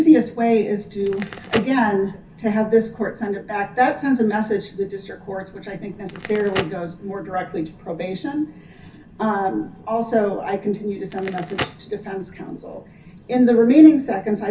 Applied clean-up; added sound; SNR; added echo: none; Crackle; 18 dB; reverberation time 0.3 s.